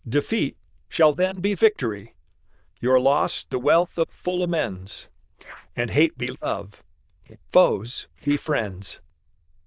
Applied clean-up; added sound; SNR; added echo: neural diffusion model UNIVERSE++.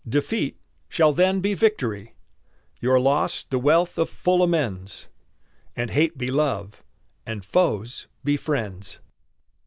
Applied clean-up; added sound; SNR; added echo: none; none; none; none.